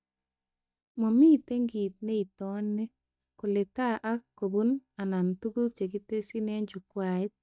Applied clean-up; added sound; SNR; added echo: neural mask model DeepFilterNet 3.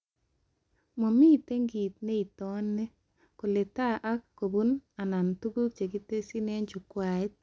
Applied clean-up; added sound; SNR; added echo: none; none; none; none.